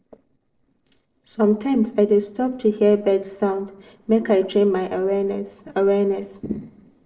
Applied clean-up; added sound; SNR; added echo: neural separator model SepFormer DNS4.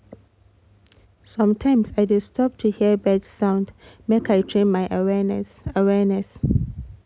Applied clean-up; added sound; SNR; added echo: none; none; none; none.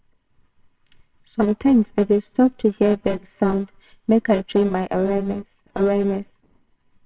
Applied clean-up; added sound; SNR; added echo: neural separator model SepFormer WHAMR!.